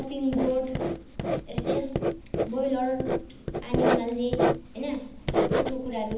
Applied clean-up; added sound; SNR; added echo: none; Writing; -2 dB; reverberation time 0.8 s.